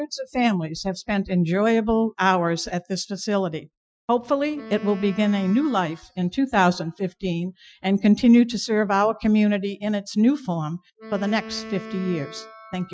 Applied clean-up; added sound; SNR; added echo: classical method Wiener filter.